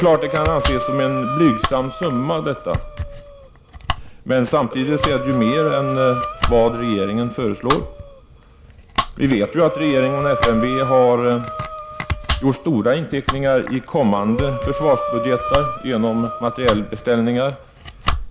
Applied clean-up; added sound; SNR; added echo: none; Breathing + Domestic sounds, home sounds; 5 dB; none.